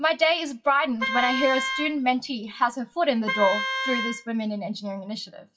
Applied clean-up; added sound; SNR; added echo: classical method WPE with log-MMSE.